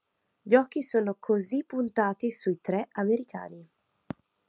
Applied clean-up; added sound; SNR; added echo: none; none; none; none.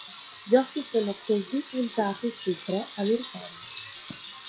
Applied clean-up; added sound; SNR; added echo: classical method log-MMSE.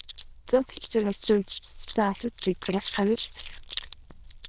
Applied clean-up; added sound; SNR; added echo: neural diffusion model UNIVERSE++.